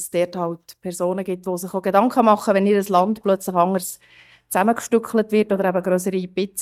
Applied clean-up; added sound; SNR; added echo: neural mask model DeepFilterNet 3.